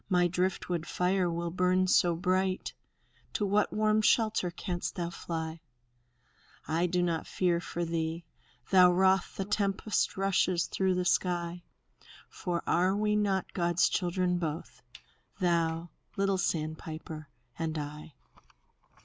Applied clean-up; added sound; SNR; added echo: none; none; none; none.